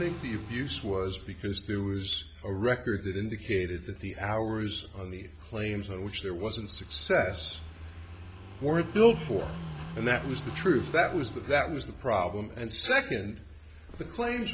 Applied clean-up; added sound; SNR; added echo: none; Car passing by / Idling; 14 dB; none.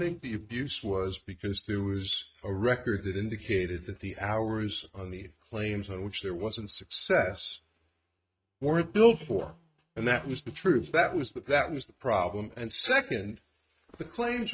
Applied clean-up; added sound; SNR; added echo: neural mask model RNNoise.